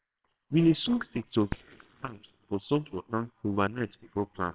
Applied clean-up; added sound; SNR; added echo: neural separator model SepFormer WHAMR!.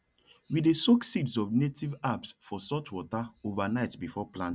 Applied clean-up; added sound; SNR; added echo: none; none; none; none.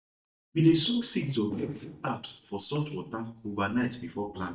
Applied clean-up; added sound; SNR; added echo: neural mask model DeepFilterNet 3.